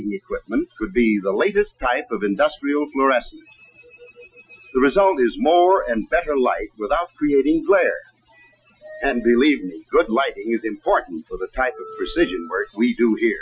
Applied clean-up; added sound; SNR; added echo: classical method Wiener filter.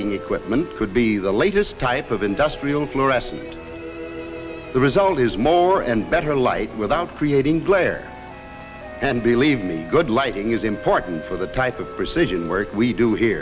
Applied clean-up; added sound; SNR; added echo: none; none; none; none.